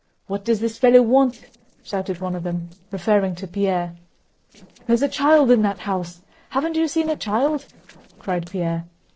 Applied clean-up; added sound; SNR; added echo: neural separator model SepFormer DNS4.